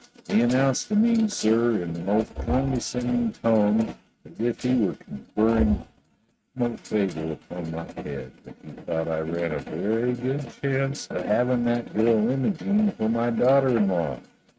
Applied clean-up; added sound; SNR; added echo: neural mask model RNNoise.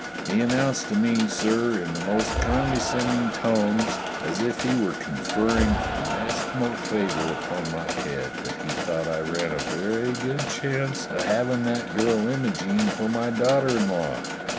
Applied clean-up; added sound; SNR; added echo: none; Mechanisms + Cheering; 4 dB; none.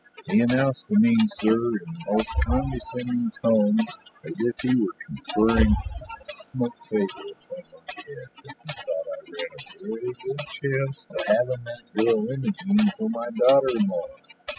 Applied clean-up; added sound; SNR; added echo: classical method spectral subtraction.